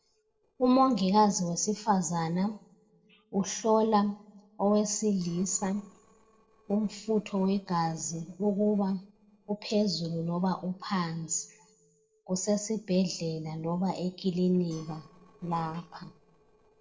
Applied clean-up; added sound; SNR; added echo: neural separator model SepFormer DNS4.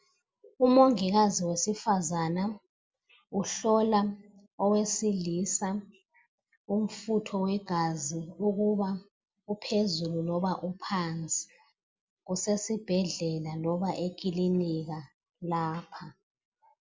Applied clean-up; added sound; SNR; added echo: none; none; none; none.